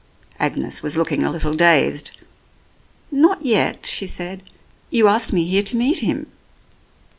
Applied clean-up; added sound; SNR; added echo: none; none; none; none.